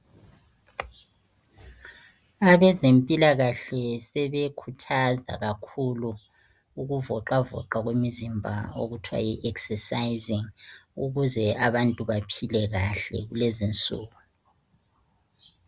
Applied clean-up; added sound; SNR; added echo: none; none; none; none.